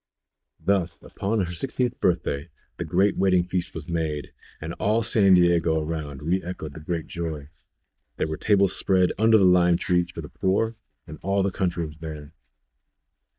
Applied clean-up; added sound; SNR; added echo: neural mask model DeepFilterNet 3.